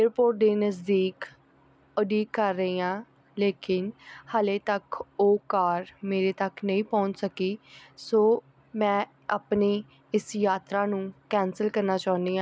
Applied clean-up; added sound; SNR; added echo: none; none; none; none.